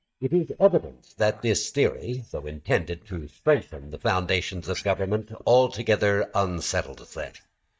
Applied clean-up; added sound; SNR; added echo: neural mask model DeepFilterNet 3.